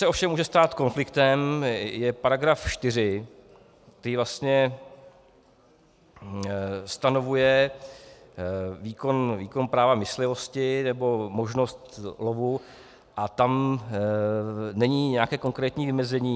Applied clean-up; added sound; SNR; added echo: none; none; none; none.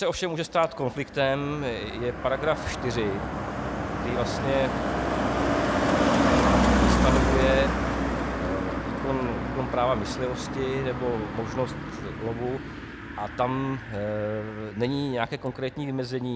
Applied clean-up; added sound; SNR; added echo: none; Car passing by; -2 dB; none.